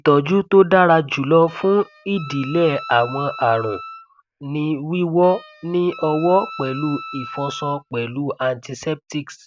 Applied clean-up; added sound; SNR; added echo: none; Wind instrument, woodwind instrument; 16 dB; none.